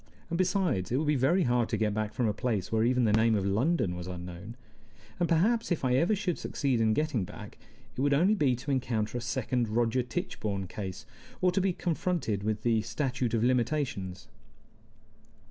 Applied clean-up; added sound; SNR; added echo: none; Fireworks; 12 dB; none.